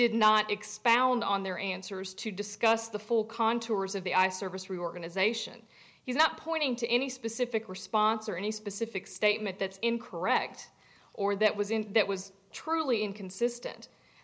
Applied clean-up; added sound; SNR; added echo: none; none; none; none.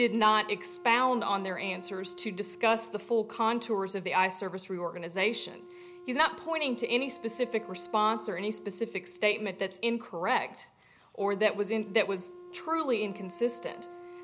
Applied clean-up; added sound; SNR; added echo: none; Wind instrument, woodwind instrument; 18 dB; none.